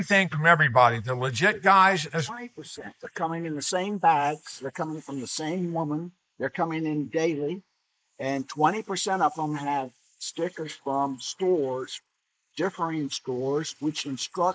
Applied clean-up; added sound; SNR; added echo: neural mask model Resemble Enhance denoiser.